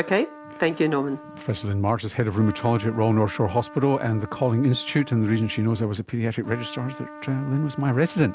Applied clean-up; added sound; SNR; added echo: none; Trumpet; 18 dB; none.